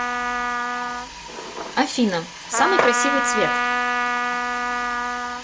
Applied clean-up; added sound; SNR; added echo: none; Trumpet; -1 dB; none.